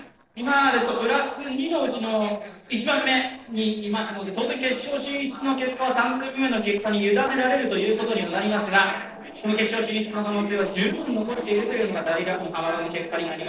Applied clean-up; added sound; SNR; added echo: neural separator model SepFormer DNS4.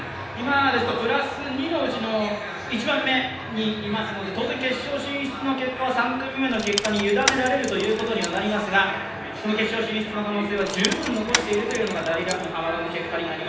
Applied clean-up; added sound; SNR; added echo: none; Rattle / Keys jangling; 6 dB; reverberation time 0.9 s.